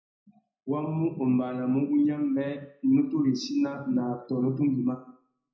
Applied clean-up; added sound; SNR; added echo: none; none; none; reverberation time 0.4 s.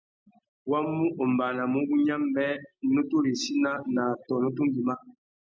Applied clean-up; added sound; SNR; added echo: none; none; none; none.